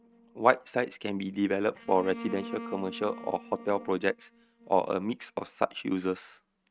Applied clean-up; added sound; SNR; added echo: neural mask model RNNoise.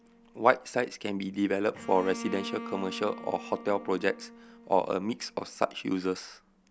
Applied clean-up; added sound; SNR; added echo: none; Bowed string instrument; 15 dB; none.